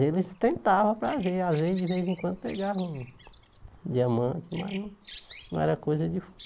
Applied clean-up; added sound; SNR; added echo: neural mask model Resemble Enhance denoiser.